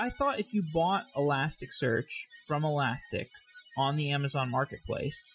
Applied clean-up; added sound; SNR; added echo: classical method Wiener filter.